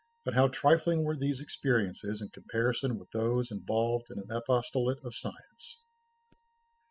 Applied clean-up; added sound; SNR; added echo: classical method spectral subtraction.